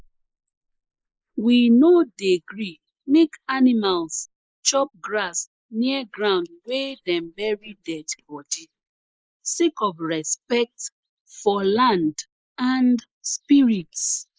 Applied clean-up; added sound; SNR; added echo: neural mask model Resemble Enhance denoiser.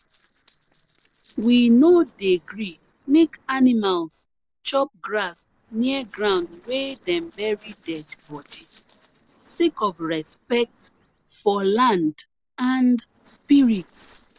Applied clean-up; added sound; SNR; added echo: neural separator model SepFormer DNS4.